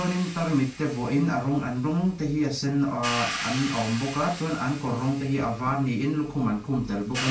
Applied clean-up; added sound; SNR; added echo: none; Hi-hat; 12 dB; reverberation time 0.2 s.